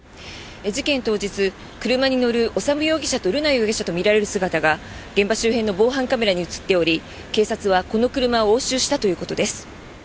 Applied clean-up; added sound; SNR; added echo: none; none; none; none.